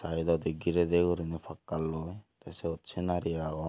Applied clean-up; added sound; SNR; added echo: none; none; none; none.